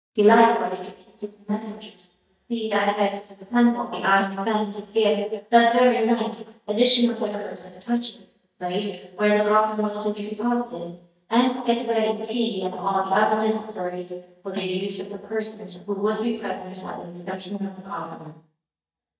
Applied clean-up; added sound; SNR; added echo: neural mask model DeepFilterNet 3.